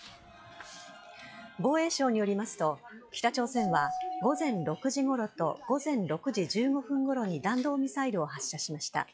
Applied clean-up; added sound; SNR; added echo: classical method log-MMSE.